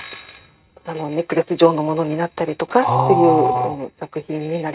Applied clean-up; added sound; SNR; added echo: neural mask model RNNoise.